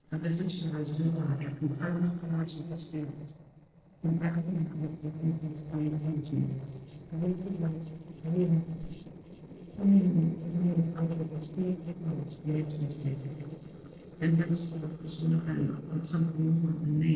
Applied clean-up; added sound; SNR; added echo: neural separator model SepFormer DNS4.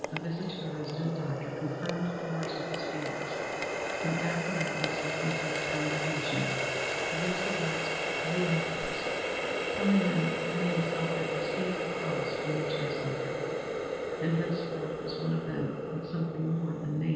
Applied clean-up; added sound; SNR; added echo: none; Water tap, faucet; -1 dB; reverberation time 1.1 s.